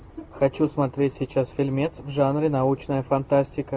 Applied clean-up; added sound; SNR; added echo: none; none; none; none.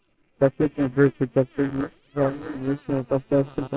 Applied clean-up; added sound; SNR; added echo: neural separator model SepFormer WHAMR!.